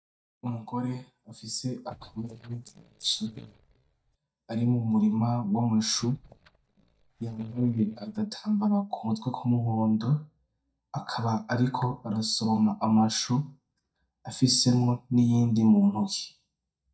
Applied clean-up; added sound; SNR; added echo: neural mask model DeepFilterNet 3.